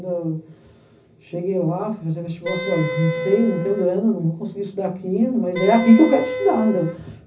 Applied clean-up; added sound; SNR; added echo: none; Wind instrument, woodwind instrument; 7 dB; reverberation time 0.4 s.